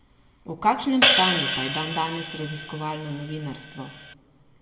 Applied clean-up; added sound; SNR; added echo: none; Hi-hat; -2 dB; reverberation time 1.4 s.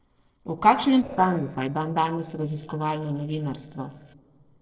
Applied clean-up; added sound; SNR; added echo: neural separator model SepFormer DNS4.